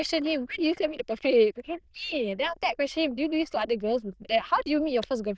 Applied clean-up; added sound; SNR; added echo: neural diffusion model UNIVERSE++.